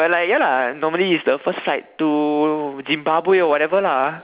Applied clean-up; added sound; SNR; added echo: none; none; none; none.